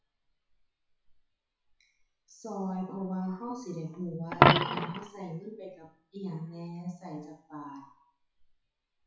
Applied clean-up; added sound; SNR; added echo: classical method WPE with log-MMSE.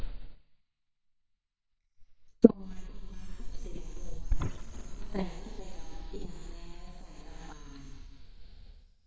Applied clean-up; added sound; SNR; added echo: neural mask model DeepFilterNet 3.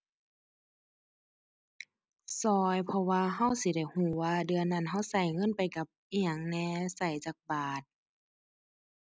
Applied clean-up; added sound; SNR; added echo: none; none; none; none.